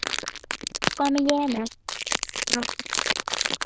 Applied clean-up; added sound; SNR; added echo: neural diffusion model UNIVERSE++.